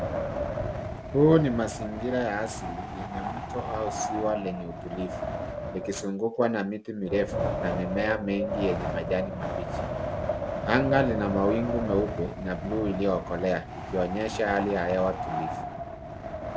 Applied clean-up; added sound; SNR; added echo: none; Wind; 4 dB; none.